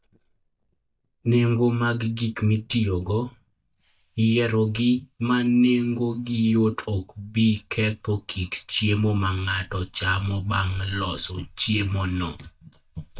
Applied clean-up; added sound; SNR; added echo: neural mask model DeepFilterNet 3.